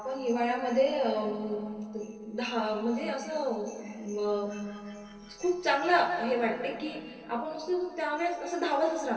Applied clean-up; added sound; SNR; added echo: neural separator model SepFormer DNS4.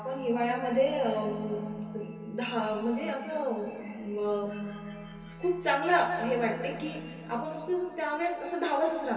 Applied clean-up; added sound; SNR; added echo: none; Bowed string instrument; 17 dB; reverberation time 2.5 s.